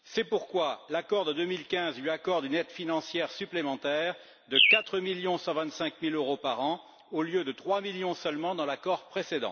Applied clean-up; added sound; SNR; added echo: none; Bird; -3 dB; none.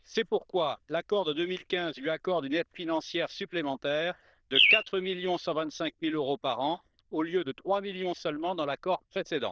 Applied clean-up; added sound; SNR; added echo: neural diffusion model UNIVERSE++.